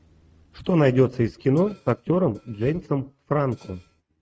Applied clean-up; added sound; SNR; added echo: neural mask model RNNoise.